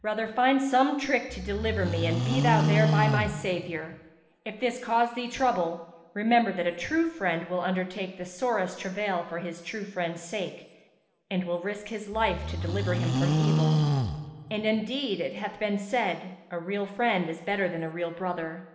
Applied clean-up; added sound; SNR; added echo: none; Livestock, farm animals, working animals; -2 dB; reverberation time 1.1 s.